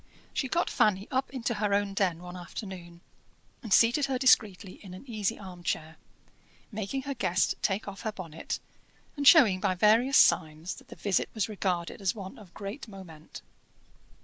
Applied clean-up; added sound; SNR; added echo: none; none; none; none.